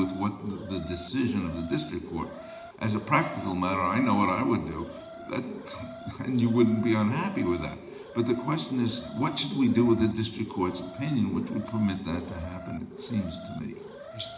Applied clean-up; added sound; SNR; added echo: none; Alarm; 16 dB; reverberation time 0.8 s.